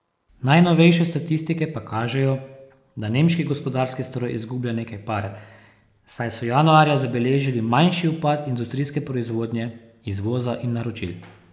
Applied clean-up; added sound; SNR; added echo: none; none; none; none.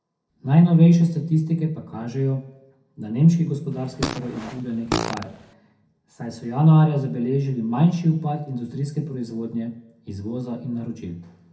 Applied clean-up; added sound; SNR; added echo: none; Fart; 8 dB; reverberation time 0.3 s.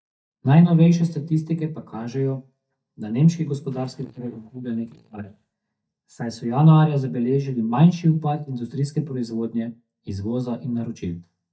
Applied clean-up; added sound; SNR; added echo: neural mask model DeepFilterNet 3.